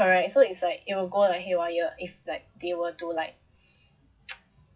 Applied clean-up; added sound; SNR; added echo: classical method WPE with log-MMSE.